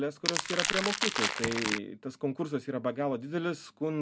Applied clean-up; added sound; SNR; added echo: none; Crackle; -2 dB; none.